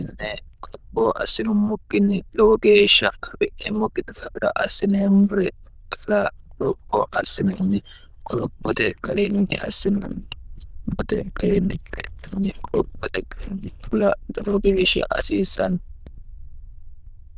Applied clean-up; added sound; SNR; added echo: neural diffusion model UNIVERSE++.